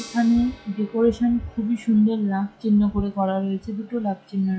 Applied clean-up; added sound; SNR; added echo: classical method log-MMSE.